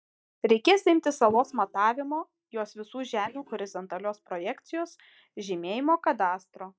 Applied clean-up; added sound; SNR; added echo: neural mask model DeepFilterNet 3.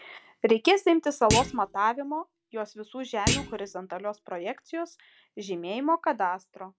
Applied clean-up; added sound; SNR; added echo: none; Thump, thud; 5 dB; none.